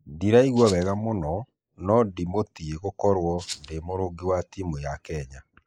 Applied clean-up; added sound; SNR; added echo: neural mask model Resemble Enhance denoiser.